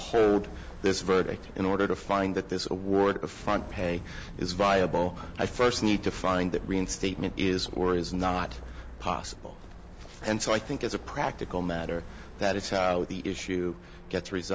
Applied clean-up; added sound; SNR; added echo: none; Walk, footsteps; 13 dB; none.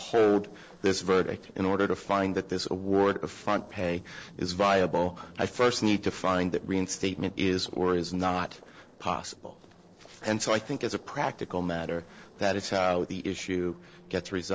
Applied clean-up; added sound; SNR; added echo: neural separator model SepFormer DNS4.